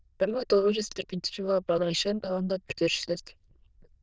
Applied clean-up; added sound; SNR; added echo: neural diffusion model UNIVERSE++.